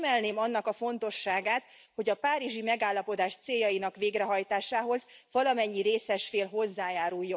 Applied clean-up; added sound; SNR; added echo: none; none; none; none.